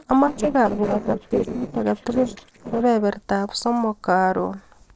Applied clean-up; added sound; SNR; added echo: neural separator model SepFormer DNS4.